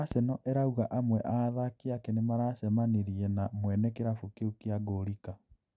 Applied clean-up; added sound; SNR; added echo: none; none; none; none.